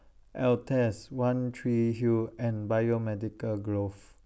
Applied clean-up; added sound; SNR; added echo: none; none; none; none.